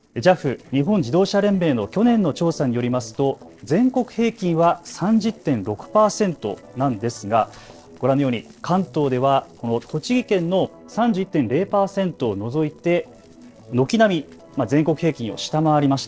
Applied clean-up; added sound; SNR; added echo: neural separator model SepFormer DNS4.